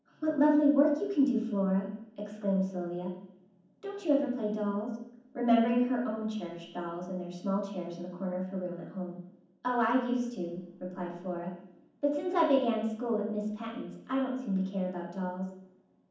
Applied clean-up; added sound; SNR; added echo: none; none; none; reverberation time 1.2 s.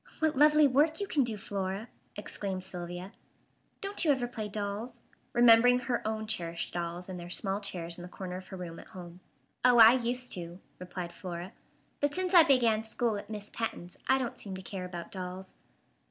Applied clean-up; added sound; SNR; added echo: none; none; none; none.